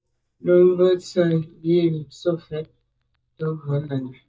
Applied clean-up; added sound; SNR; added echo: neural mask model DeepFilterNet 3.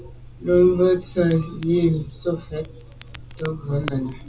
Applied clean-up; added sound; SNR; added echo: none; Crackle; 17 dB; reverberation time 0.2 s.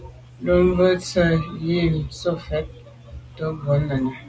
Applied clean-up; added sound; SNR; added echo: none; none; none; none.